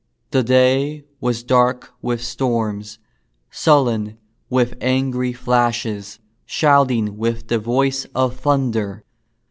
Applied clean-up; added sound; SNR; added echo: none; none; none; none.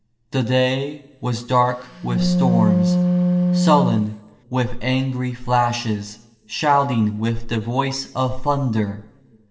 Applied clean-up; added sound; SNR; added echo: none; Wind instrument, woodwind instrument; -2 dB; reverberation time 0.9 s.